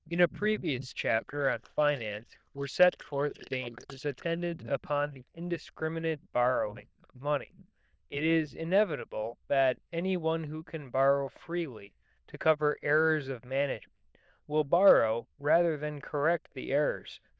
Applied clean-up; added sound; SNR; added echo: neural diffusion model UNIVERSE++.